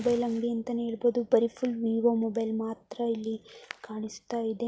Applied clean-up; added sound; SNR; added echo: none; none; none; none.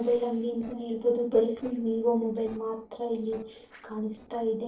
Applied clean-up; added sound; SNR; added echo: neural separator model SepFormer DNS4.